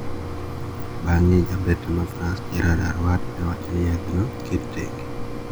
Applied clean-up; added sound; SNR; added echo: none; Mechanisms; 5 dB; none.